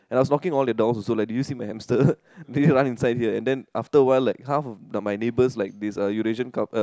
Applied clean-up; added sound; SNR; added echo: none; none; none; none.